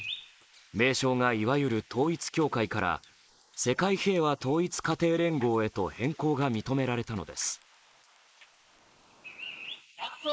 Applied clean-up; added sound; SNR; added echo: neural mask model Resemble Enhance denoiser.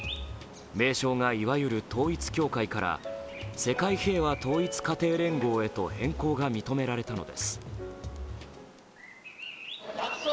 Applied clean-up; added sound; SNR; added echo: none; Bird vocalization, bird call, bird song; 18 dB; none.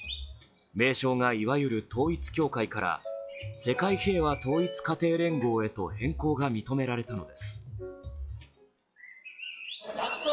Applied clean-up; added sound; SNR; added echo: classical method log-MMSE.